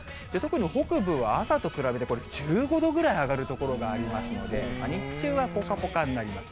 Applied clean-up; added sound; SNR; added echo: none; Truck; 16 dB; none.